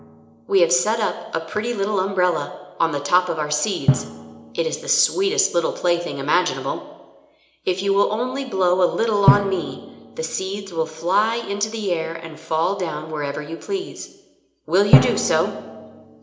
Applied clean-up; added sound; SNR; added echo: none; Drum; 5 dB; reverberation time 0.8 s.